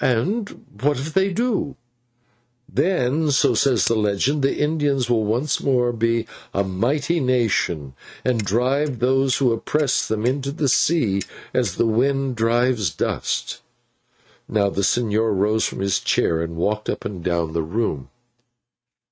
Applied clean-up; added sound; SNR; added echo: neural mask model RNNoise.